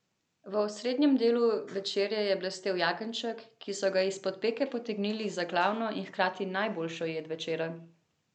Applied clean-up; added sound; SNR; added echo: none; none; none; none.